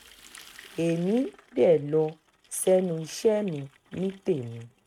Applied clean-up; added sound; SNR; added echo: neural mask model RNNoise.